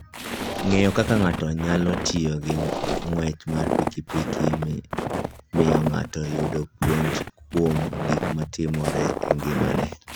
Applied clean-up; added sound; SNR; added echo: none; Mechanisms + Walk, footsteps; 3 dB; none.